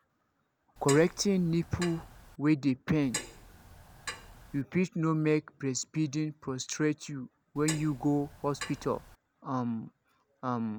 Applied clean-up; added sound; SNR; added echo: none; Clock; 12 dB; none.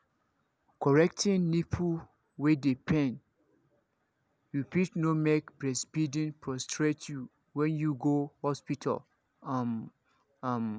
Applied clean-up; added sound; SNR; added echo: none; none; none; none.